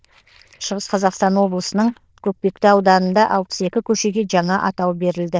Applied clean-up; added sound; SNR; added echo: neural diffusion model UNIVERSE++.